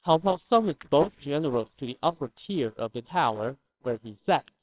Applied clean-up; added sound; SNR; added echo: neural separator model SepFormer WHAMR!.